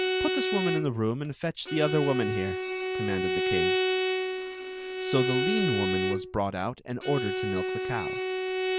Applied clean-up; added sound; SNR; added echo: none; Bowed string instrument; -1 dB; none.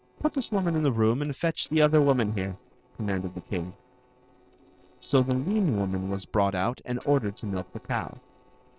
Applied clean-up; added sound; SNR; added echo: neural separator model SepFormer DNS4.